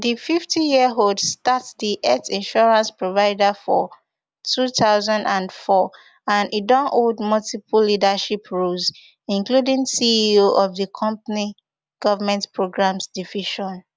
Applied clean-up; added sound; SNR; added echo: none; none; none; none.